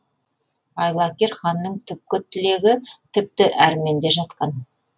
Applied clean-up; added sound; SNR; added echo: none; none; none; none.